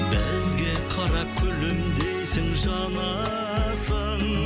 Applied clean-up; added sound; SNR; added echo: none; none; none; none.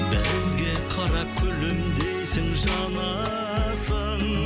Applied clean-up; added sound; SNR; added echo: none; Tambourine; 14 dB; none.